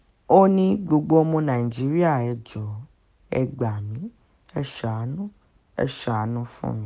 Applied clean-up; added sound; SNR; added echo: none; none; none; none.